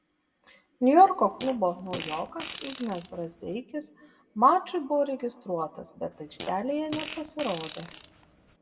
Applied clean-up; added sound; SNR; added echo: none; Fart; 15 dB; reverberation time 1.0 s.